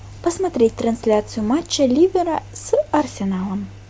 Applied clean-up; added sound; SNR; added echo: none; Engine; 19 dB; none.